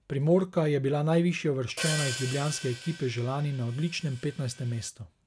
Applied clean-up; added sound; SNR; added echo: none; Hi-hat; 9 dB; none.